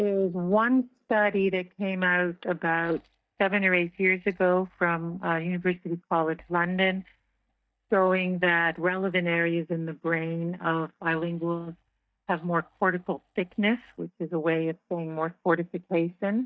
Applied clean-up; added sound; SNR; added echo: neural mask model DeepFilterNet 3.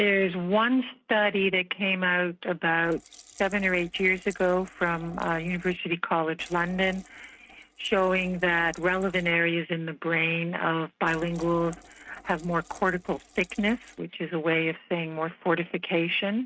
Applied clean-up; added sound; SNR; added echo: neural mask model RNNoise.